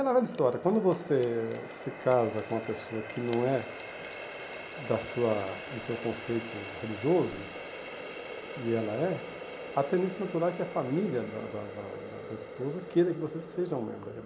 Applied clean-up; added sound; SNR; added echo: none; Water tap, faucet; 11 dB; none.